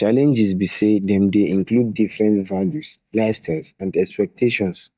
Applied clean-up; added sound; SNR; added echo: neural mask model DeepFilterNet 3.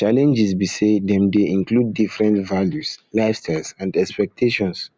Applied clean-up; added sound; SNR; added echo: none; none; none; none.